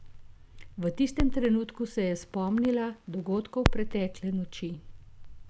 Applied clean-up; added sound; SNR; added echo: none; Crackle; 4 dB; none.